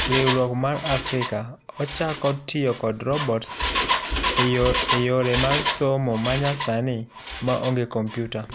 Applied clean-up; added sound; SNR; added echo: none; Engine; 4 dB; none.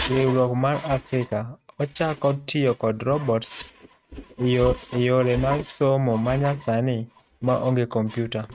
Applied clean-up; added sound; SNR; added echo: neural mask model RNNoise.